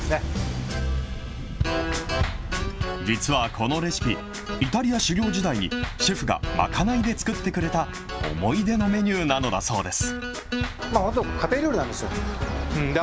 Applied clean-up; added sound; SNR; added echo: none; Wind / Bird; 10 dB; none.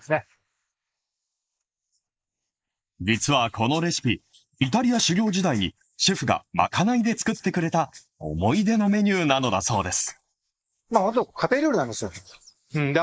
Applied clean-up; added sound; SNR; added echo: neural mask model Resemble Enhance denoiser.